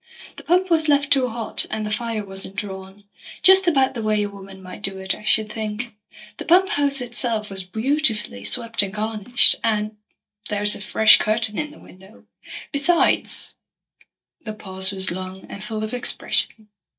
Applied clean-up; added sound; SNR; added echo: neural mask model DeepFilterNet 3.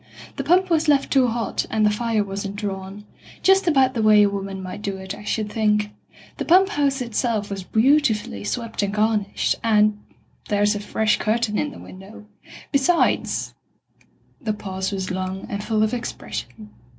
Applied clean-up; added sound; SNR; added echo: none; none; none; none.